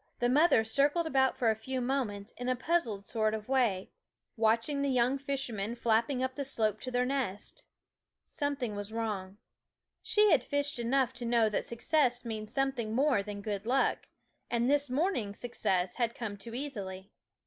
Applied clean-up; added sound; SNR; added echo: none; none; none; none.